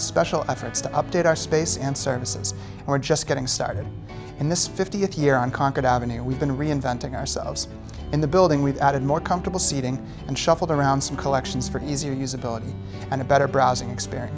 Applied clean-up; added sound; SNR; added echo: none; Bowed string instrument; 17 dB; none.